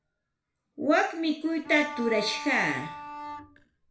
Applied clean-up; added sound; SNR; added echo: none; Bowed string instrument; 10 dB; reverberation time 0.4 s.